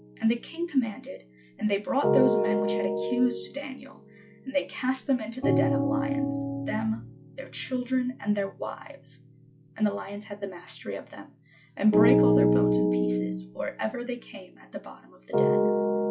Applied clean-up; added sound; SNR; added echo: classical method log-MMSE.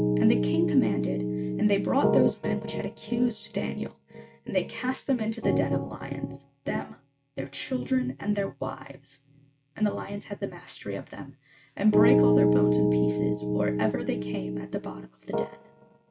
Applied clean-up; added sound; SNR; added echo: neural mask model RNNoise.